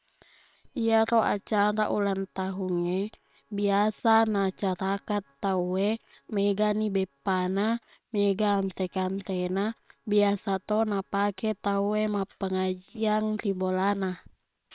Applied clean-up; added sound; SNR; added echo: neural separator model SepFormer WHAM!.